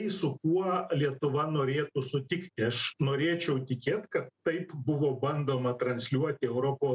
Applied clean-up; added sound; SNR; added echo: none; none; none; none.